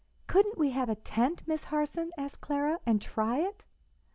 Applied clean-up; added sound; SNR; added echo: none; none; none; none.